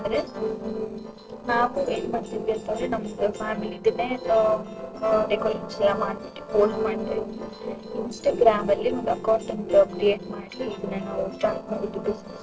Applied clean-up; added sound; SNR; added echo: neural separator model SepFormer DNS4.